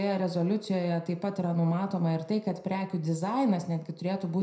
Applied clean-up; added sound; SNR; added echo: none; none; none; reverberation time 0.4 s.